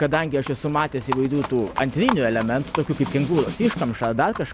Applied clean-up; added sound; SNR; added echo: none; Livestock, farm animals, working animals + Snare drum; 10 dB; none.